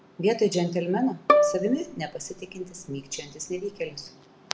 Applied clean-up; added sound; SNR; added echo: none; Bowed string instrument; -1 dB; none.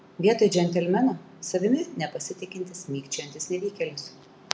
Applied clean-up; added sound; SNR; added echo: none; none; none; none.